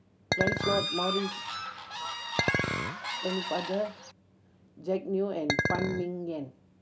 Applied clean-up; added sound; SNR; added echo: none; Bird / Fowl + Chink, clink; -2 dB; none.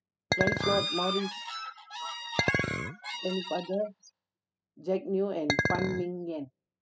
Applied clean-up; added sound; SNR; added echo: classical method spectral subtraction.